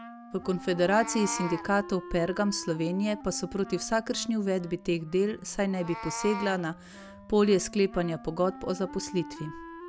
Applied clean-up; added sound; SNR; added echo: none; Wind instrument, woodwind instrument + Meow; 13 dB; none.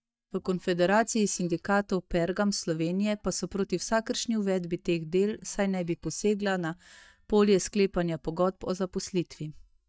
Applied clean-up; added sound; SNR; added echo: neural mask model DeepFilterNet 3.